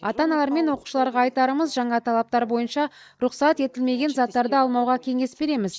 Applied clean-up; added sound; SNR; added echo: neural mask model DeepFilterNet 3.